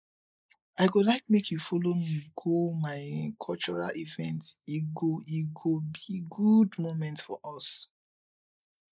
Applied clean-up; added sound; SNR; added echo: neural mask model Resemble Enhance denoiser.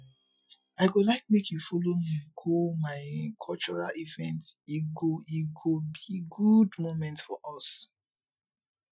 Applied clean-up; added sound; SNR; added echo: classical method Wiener filter.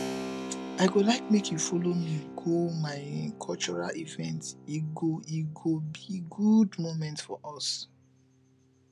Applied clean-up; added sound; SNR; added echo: none; Keyboard (musical); 12 dB; none.